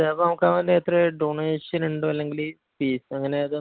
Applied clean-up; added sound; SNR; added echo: none; none; none; none.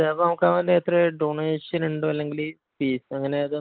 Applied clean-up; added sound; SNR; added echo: neural mask model Resemble Enhance denoiser.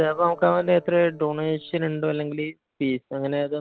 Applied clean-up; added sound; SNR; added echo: neural separator model SepFormer DNS4.